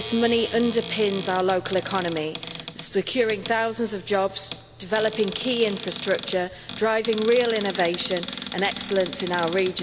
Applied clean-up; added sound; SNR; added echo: none; Cupboard open or close; 11 dB; none.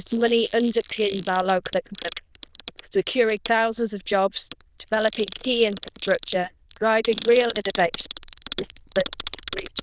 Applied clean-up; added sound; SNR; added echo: neural diffusion model UNIVERSE++.